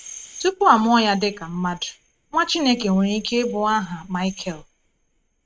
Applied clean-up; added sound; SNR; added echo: neural mask model RNNoise.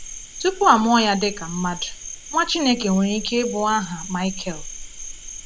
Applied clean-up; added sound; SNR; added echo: none; Cricket; 12 dB; none.